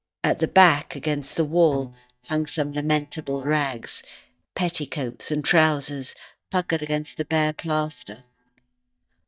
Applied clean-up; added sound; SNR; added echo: neural mask model DeepFilterNet 3.